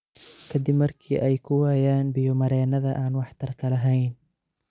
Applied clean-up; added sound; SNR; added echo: none; none; none; none.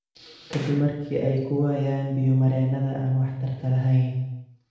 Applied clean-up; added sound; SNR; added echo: none; Gunshot, gunfire; 19 dB; reverberation time 0.9 s.